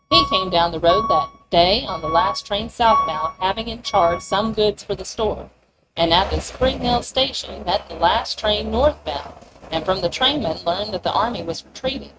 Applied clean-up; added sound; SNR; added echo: neural mask model RNNoise.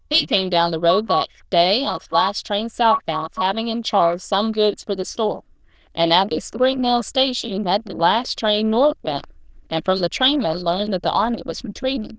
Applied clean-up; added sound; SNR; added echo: neural diffusion model UNIVERSE++.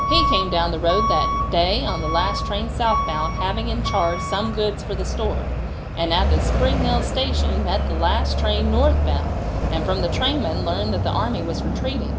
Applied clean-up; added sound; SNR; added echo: none; Alarm / Truck; -2 dB; none.